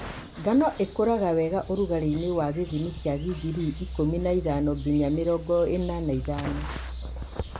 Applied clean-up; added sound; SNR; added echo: none; Bird vocalization, bird call, bird song; 11 dB; none.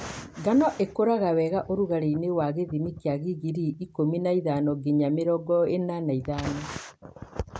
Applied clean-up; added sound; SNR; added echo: none; none; none; none.